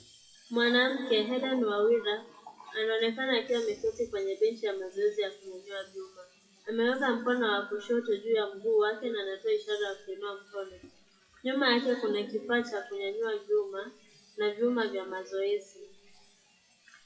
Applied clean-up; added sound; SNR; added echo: classical method WPE with log-MMSE.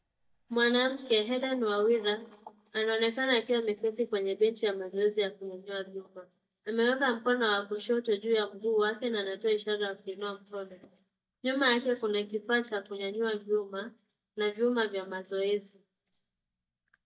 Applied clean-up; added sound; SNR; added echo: neural mask model DeepFilterNet 3.